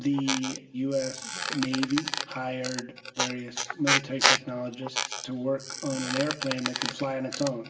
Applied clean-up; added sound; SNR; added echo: none; Squeak; 0 dB; reverberation time 0.7 s.